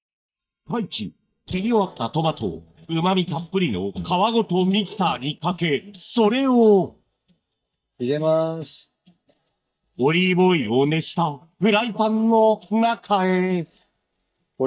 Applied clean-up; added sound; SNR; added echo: neural mask model DeepFilterNet 3.